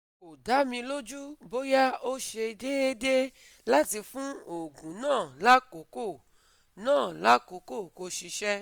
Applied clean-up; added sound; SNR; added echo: none; none; none; none.